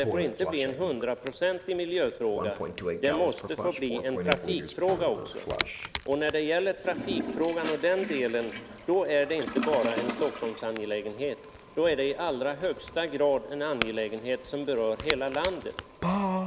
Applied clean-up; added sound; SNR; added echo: none; Toilet flush + Crack / Crackle; 6 dB; none.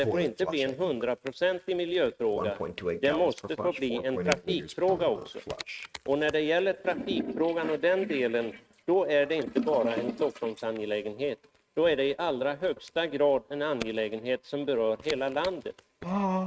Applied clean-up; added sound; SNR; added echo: neural mask model RNNoise.